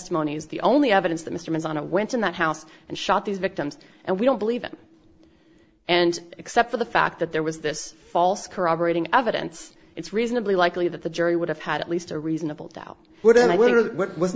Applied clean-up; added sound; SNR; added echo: none; none; none; none.